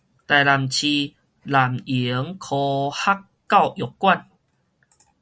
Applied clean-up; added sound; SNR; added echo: none; none; none; none.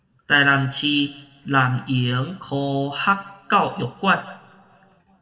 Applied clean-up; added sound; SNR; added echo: none; none; none; reverberation time 1.3 s.